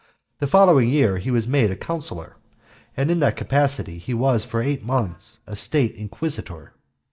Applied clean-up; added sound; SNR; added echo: neural mask model DeepFilterNet 3.